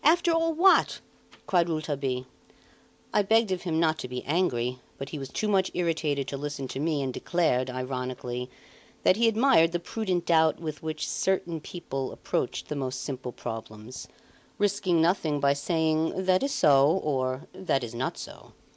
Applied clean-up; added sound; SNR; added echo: none; none; none; none.